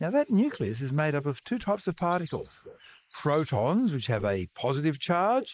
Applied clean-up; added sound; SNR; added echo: neural mask model Resemble Enhance denoiser.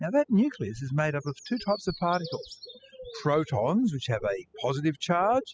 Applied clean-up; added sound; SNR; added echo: classical method spectral subtraction.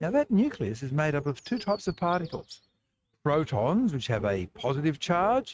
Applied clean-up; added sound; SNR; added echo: neural mask model RNNoise.